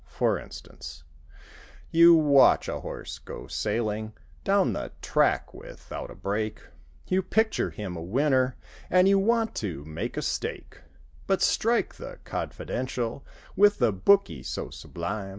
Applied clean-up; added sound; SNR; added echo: none; none; none; none.